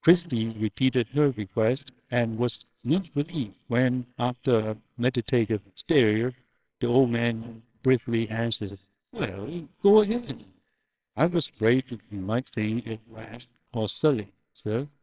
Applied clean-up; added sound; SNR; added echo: neural separator model SepFormer WHAMR!.